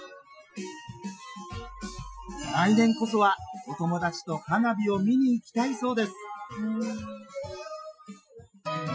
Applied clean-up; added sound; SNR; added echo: classical method Wiener filter.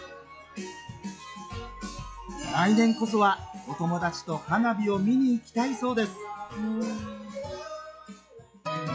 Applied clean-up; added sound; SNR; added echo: classical method log-MMSE.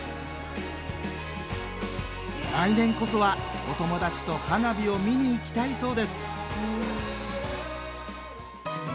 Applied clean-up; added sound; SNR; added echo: none; Wind instrument, woodwind instrument; 20 dB; none.